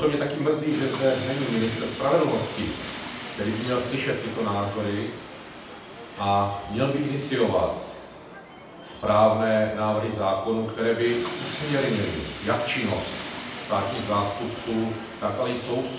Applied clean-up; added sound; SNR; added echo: none; Train; 12 dB; reverberation time 0.8 s.